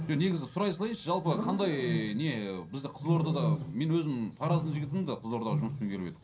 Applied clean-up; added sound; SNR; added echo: none; Wild animals; 4 dB; reverberation time 0.3 s.